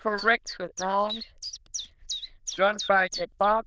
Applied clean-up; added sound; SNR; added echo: neural diffusion model UNIVERSE++.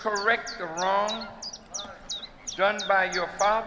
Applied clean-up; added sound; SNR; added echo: none; Chirp, tweet; 12 dB; none.